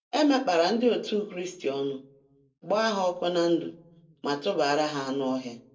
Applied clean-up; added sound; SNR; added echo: none; none; none; reverberation time 0.2 s.